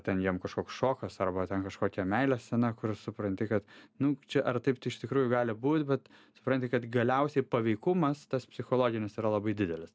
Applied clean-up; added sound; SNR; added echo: none; none; none; none.